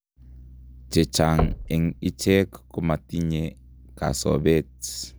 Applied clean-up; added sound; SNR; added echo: none; Knock; 10 dB; none.